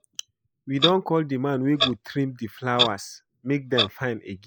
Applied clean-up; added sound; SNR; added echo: neural mask model Resemble Enhance denoiser.